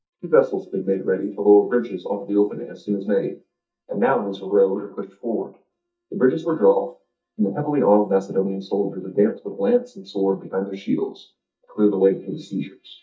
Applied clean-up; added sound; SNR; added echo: neural mask model DeepFilterNet 3.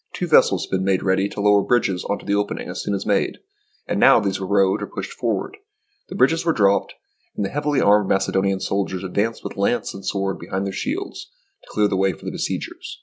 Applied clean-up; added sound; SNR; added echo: none; none; none; none.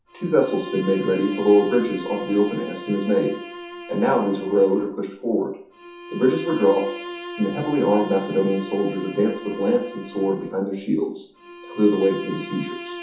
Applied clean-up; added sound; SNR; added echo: none; Bowed string instrument; 13 dB; reverberation time 0.5 s.